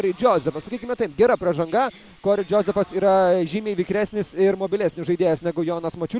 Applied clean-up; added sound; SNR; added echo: none; none; none; none.